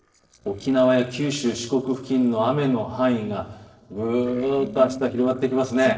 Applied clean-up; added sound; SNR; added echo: neural separator model SepFormer DNS4.